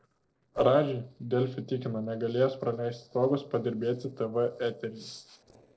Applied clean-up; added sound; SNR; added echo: neural separator model SepFormer DNS4.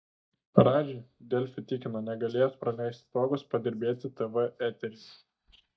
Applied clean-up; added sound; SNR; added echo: neural mask model DeepFilterNet 3.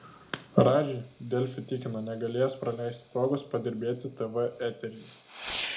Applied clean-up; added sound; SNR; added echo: none; Fireworks; 12 dB; reverberation time 0.3 s.